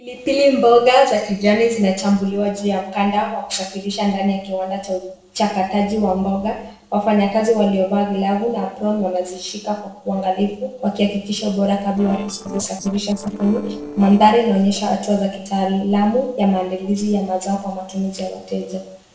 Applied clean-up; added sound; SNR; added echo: neural separator model SepFormer DNS4.